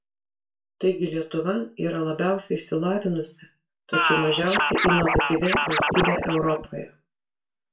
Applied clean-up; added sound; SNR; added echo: none; Scratching (performance technique); -2 dB; reverberation time 0.3 s.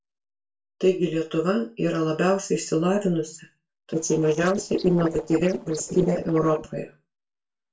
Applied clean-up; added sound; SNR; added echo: neural separator model SepFormer DNS4.